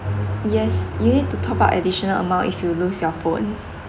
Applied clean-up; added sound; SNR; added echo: none; Bowed string instrument; 2 dB; none.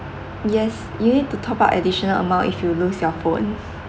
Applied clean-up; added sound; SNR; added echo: none; none; none; none.